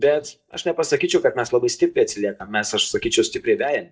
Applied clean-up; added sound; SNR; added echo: neural mask model DeepFilterNet 3.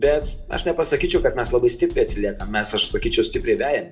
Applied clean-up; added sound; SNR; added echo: none; Drum kit; 10 dB; reverberation time 0.3 s.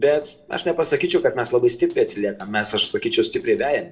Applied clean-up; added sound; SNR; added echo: neural separator model SepFormer DNS4.